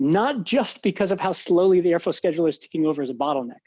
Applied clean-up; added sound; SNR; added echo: none; none; none; none.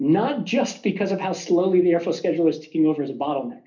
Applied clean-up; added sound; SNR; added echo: none; none; none; reverberation time 0.3 s.